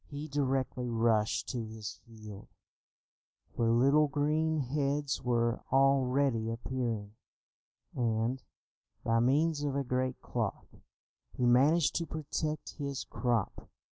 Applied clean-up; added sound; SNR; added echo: none; none; none; none.